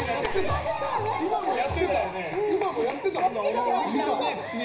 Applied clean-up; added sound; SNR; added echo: none; Gunshot, gunfire; 14 dB; reverberation time 0.4 s.